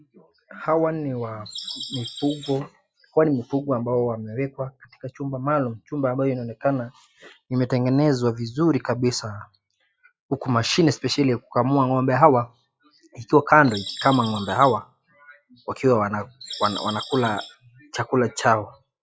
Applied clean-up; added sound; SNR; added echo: classical method log-MMSE.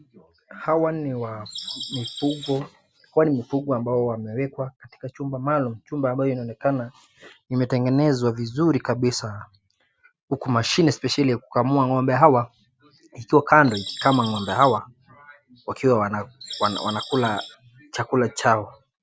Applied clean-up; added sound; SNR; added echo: none; Bird vocalization, bird call, bird song; 12 dB; none.